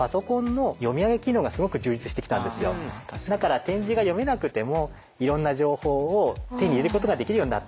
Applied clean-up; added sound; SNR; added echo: none; none; none; none.